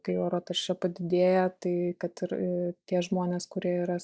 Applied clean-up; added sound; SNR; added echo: neural mask model DeepFilterNet 3.